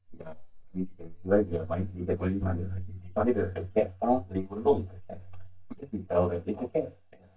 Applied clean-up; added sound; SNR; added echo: neural mask model DeepFilterNet 3.